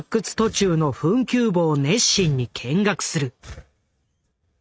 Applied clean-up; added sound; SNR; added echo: neural mask model RNNoise.